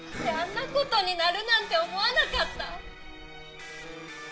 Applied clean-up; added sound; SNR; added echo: none; Electric guitar + Breathing; 11 dB; none.